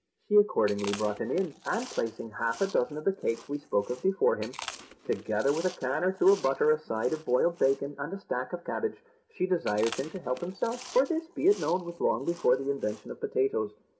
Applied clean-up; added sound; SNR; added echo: none; Chewing, mastication; 18 dB; reverberation time 0.3 s.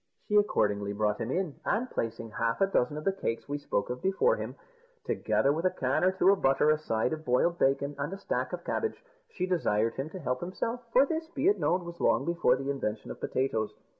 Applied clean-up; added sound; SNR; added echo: none; none; none; none.